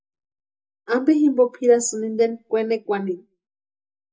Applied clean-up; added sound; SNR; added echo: none; none; none; reverberation time 0.2 s.